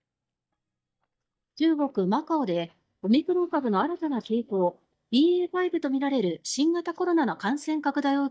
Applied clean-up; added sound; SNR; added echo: neural mask model DeepFilterNet 3.